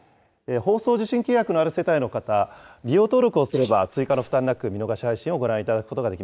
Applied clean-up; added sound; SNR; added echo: neural mask model Resemble Enhance denoiser.